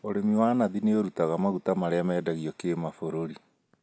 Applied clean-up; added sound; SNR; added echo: none; none; none; none.